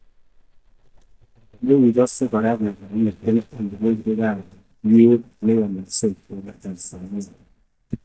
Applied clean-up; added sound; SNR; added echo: neural mask model DeepFilterNet 3.